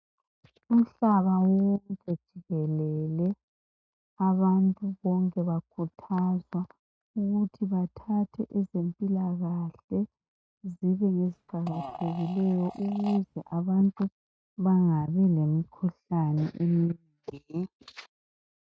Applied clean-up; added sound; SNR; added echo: neural mask model RNNoise.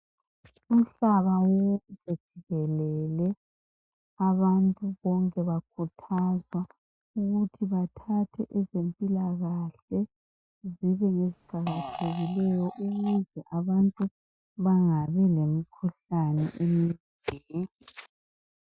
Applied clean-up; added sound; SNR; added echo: classical method Wiener filter.